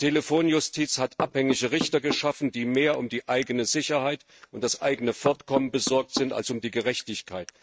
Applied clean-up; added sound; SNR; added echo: neural mask model RNNoise.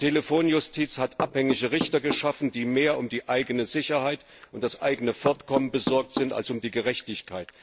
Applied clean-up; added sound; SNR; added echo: none; Knock / Wood; 11 dB; none.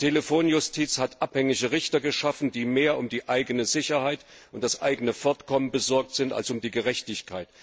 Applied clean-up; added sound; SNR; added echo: none; none; none; none.